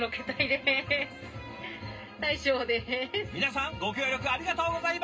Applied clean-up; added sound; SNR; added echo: none; none; none; reverberation time 0.2 s.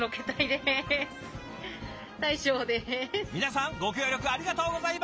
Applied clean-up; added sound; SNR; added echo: none; none; none; none.